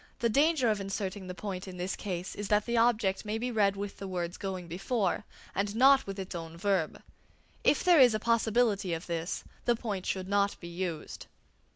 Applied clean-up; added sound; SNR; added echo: none; none; none; none.